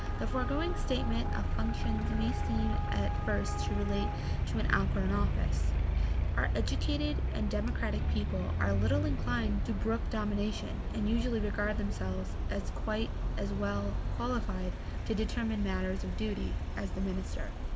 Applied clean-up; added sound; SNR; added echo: none; Traffic noise, roadway noise; -4 dB; none.